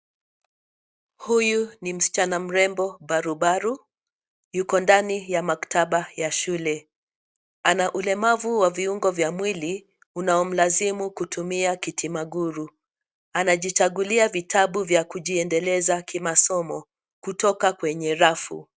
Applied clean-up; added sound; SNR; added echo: none; none; none; none.